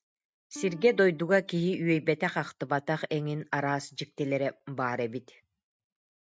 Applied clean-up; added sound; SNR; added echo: neural mask model RNNoise.